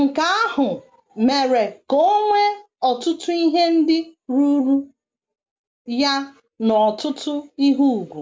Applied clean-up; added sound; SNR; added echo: none; none; none; none.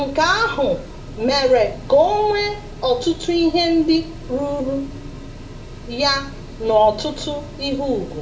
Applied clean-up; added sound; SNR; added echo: none; Mechanical fan; 14 dB; reverberation time 0.5 s.